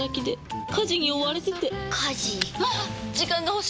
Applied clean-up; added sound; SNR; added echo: none; Fire; 17 dB; none.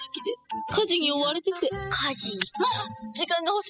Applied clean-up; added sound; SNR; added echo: classical method spectral subtraction.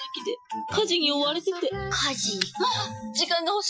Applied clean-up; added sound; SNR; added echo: classical method Wiener filter.